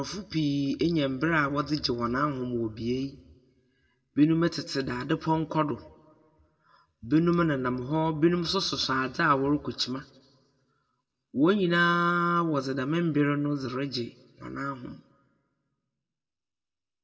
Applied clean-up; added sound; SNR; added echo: none; none; none; reverberation time 1.1 s.